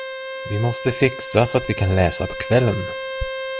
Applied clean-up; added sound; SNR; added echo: none; Bowed string instrument; 10 dB; none.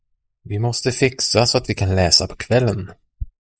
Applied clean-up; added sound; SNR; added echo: neural mask model Resemble Enhance denoiser.